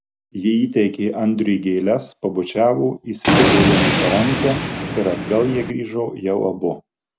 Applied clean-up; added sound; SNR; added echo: none; Thunder; -2 dB; none.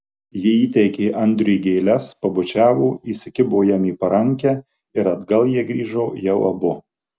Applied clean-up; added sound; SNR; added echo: none; none; none; none.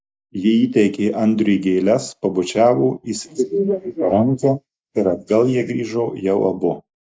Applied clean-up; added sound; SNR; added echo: neural mask model Resemble Enhance denoiser.